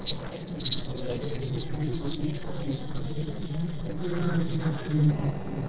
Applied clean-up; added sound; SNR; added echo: neural separator model SepFormer DNS4.